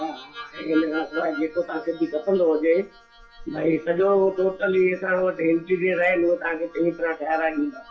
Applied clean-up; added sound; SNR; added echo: classical method WPE with log-MMSE.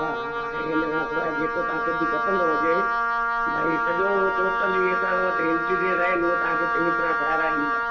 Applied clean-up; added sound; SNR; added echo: none; Wind instrument, woodwind instrument; -3 dB; reverberation time 1.3 s.